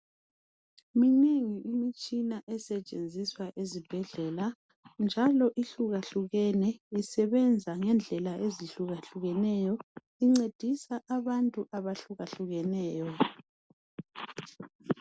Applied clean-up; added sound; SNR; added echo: none; none; none; none.